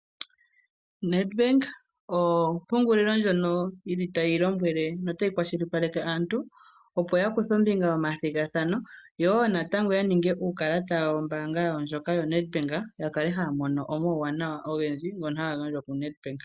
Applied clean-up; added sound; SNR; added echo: none; none; none; none.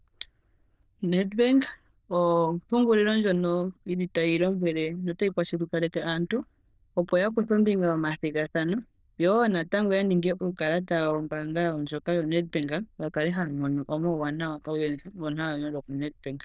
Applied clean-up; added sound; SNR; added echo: neural diffusion model UNIVERSE++.